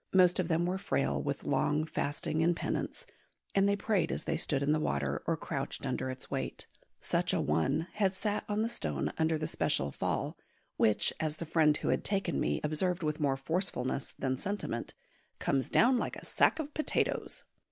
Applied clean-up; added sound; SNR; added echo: none; none; none; none.